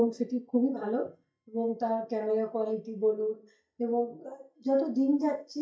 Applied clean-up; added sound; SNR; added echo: neural mask model DeepFilterNet 3.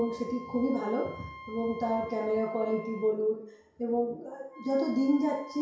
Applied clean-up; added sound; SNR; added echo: none; Wind instrument, woodwind instrument; 17 dB; reverberation time 0.6 s.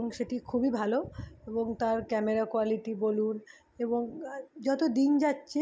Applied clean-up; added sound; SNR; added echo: none; none; none; none.